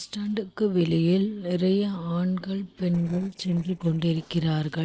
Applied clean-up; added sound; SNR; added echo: neural separator model SepFormer DNS4.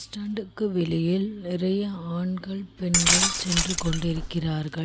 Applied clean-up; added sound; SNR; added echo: none; Glass; -2 dB; none.